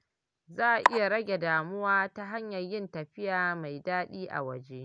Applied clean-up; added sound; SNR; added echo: none; none; none; none.